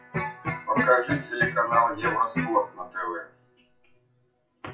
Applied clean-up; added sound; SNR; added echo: classical method WPE with log-MMSE.